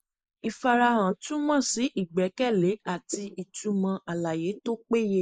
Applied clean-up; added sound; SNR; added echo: neural mask model Resemble Enhance denoiser.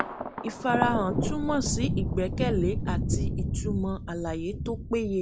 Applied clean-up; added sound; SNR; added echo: none; Thunder; 0 dB; none.